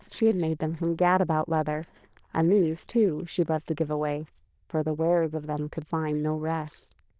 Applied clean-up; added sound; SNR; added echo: neural diffusion model UNIVERSE++.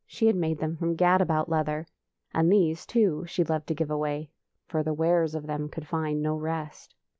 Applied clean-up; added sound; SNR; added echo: none; none; none; none.